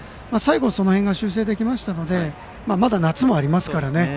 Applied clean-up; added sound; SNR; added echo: none; none; none; none.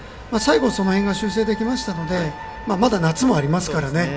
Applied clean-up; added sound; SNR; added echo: none; Wind instrument, woodwind instrument; 16 dB; reverberation time 0.4 s.